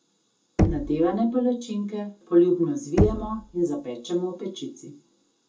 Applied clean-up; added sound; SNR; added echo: none; Knock; 4 dB; reverberation time 0.2 s.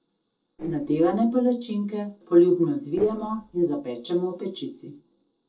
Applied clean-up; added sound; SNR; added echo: neural separator model SepFormer DNS4.